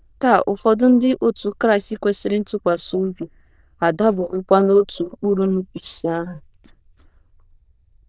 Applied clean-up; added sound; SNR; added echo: neural diffusion model UNIVERSE++.